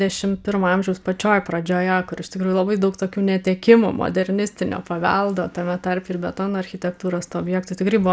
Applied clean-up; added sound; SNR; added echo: none; none; none; none.